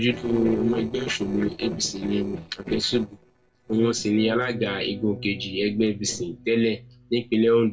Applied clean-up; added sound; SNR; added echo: neural separator model SepFormer DNS4.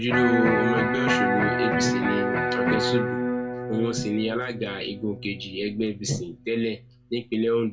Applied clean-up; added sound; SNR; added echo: none; Electric guitar; -1 dB; reverberation time 0.2 s.